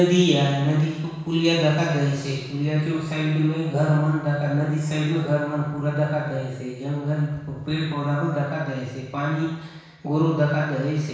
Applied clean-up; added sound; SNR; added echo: none; none; none; reverberation time 1.1 s.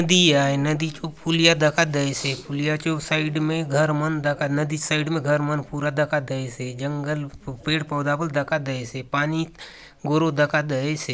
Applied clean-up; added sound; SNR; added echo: none; none; none; none.